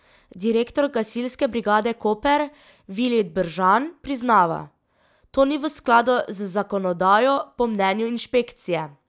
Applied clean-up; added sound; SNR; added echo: none; none; none; none.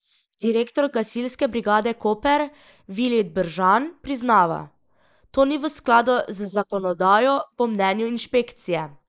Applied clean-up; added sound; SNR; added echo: neural mask model Resemble Enhance denoiser.